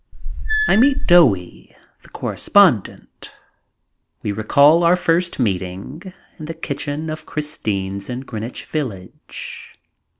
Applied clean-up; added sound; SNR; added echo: none; Squeak / Screech; -1 dB; none.